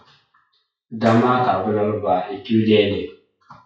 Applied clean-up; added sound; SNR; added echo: classical method WPE with log-MMSE.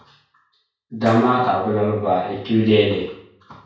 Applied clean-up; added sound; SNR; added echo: none; Clapping; 19 dB; reverberation time 0.5 s.